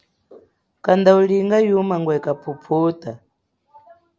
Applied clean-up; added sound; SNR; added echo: none; none; none; none.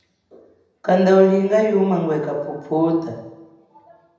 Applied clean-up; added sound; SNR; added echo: none; none; none; reverberation time 0.8 s.